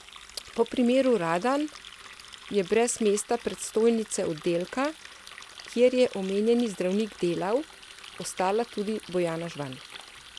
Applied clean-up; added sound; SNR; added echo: none; Water tap, faucet; 18 dB; none.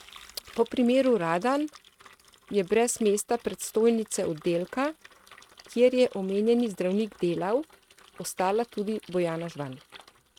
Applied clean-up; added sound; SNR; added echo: neural mask model RNNoise.